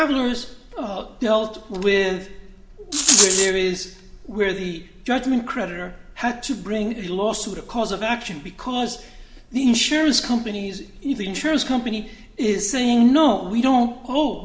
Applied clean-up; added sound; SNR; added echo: none; Rattle; -4 dB; reverberation time 0.8 s.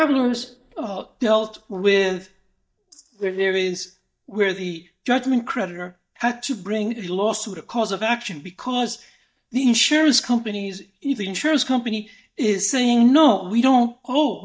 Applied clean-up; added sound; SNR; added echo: neural mask model DeepFilterNet 3.